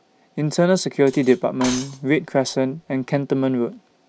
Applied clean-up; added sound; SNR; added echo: none; Cutlery, silverware; 15 dB; none.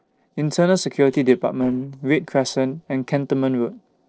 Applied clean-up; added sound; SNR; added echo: neural separator model SepFormer DNS4.